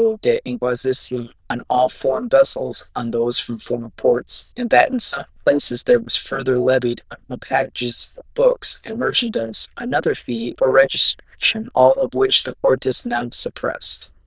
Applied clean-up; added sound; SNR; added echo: neural diffusion model UNIVERSE++.